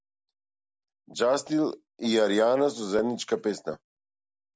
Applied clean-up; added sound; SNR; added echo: none; none; none; none.